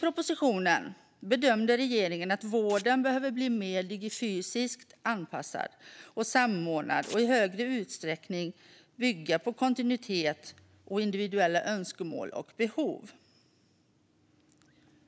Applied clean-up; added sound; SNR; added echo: none; Domestic sounds, home sounds; 19 dB; none.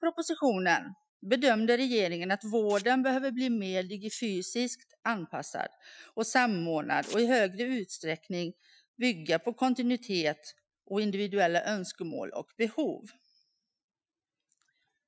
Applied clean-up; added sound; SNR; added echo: classical method Wiener filter.